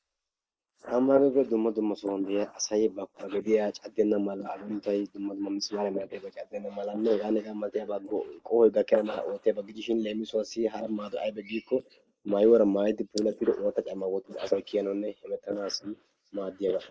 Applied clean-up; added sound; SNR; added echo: neural mask model Resemble Enhance denoiser.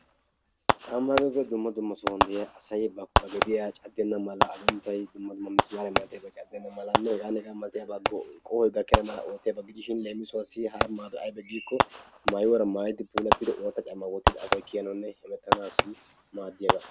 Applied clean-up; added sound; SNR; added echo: none; Fireworks; -1 dB; none.